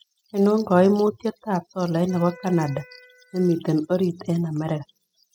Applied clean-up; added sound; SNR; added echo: classical method spectral subtraction.